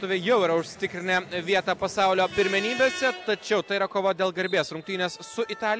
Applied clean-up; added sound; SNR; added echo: none; none; none; none.